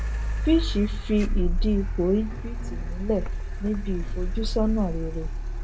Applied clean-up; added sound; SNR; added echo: none; Car; 0 dB; none.